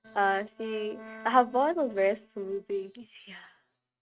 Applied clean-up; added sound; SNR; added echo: neural mask model RNNoise.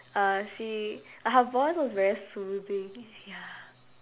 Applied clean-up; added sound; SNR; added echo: none; none; none; none.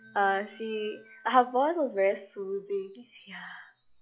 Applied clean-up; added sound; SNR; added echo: classical method log-MMSE.